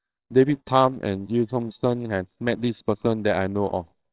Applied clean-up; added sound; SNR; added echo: neural separator model SepFormer WHAMR!.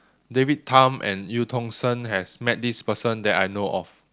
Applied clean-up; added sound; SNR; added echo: none; none; none; none.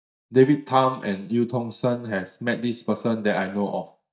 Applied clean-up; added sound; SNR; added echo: neural mask model DeepFilterNet 3.